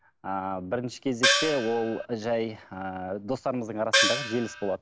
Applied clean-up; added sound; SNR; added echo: none; Gong; -4 dB; none.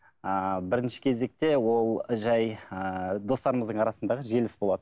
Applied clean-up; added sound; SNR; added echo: none; none; none; none.